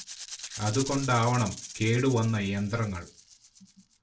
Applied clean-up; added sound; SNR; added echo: none; Rattle (instrument); 13 dB; reverberation time 0.2 s.